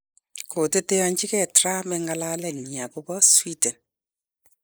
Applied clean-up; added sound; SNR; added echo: neural mask model Resemble Enhance denoiser.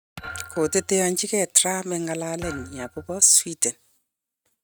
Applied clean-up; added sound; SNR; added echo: neural mask model RNNoise.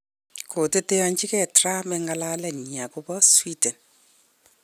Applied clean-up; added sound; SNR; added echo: none; none; none; none.